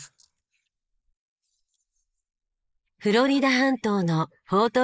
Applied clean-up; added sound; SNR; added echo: neural mask model Resemble Enhance denoiser.